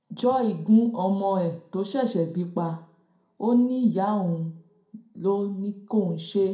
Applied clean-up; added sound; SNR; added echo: none; none; none; reverberation time 0.4 s.